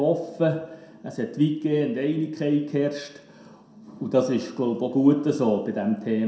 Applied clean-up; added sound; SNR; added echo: none; none; none; reverberation time 0.6 s.